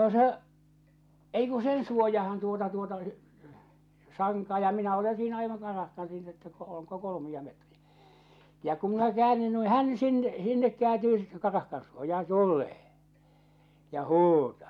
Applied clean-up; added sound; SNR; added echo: none; none; none; none.